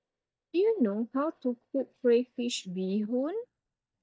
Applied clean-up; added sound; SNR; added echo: neural mask model DeepFilterNet 3.